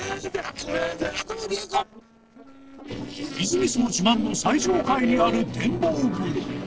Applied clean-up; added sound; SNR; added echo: neural separator model SepFormer DNS4.